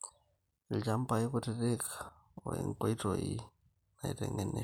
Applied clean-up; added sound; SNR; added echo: none; none; none; none.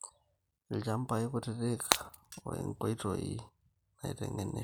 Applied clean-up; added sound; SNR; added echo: none; Shatter; 1 dB; none.